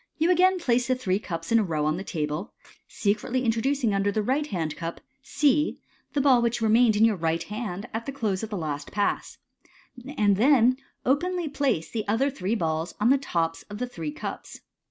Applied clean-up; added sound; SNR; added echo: none; none; none; none.